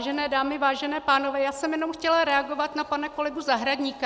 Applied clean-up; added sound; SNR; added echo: none; none; none; none.